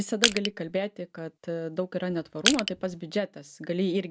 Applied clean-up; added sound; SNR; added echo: none; Crushing; -3 dB; none.